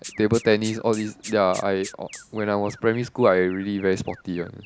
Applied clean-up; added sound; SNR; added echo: none; Rattle (instrument) + Alarm; 19 dB; none.